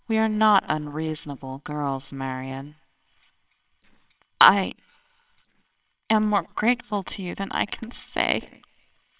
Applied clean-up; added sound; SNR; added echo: neural separator model SepFormer WHAMR!.